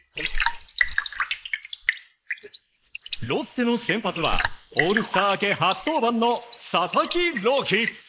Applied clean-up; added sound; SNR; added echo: neural mask model Resemble Enhance denoiser.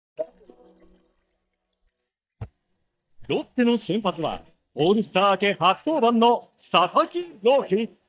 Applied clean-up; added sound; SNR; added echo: neural mask model DeepFilterNet 3.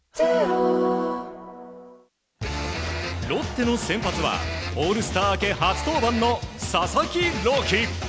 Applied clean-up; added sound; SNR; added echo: none; none; none; none.